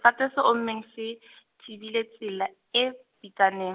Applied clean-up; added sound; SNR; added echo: none; none; none; none.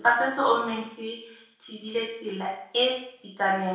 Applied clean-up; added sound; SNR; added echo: none; none; none; reverberation time 0.6 s.